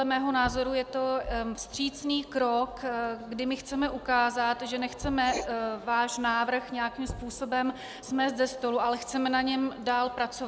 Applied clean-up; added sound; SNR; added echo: none; Knock + Writing; 18 dB; none.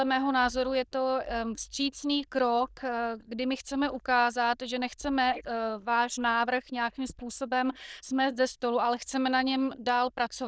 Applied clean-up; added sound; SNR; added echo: neural diffusion model UNIVERSE++.